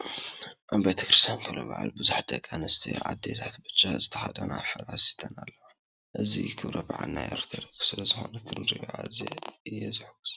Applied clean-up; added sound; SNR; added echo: none; Tambourine; 7 dB; none.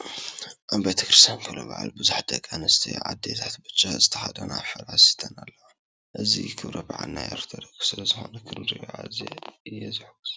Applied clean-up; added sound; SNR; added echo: none; none; none; none.